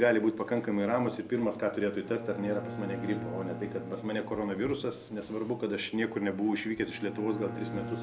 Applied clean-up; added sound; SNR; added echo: none; Bowed string instrument; 12 dB; none.